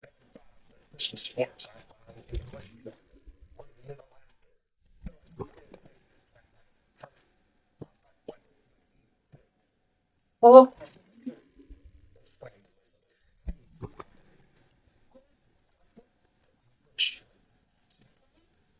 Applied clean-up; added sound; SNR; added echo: neural mask model DeepFilterNet 3.